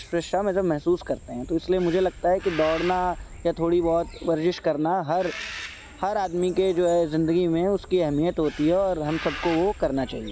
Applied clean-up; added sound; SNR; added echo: none; Bird; 16 dB; none.